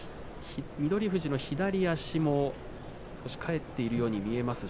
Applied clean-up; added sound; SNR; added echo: none; none; none; none.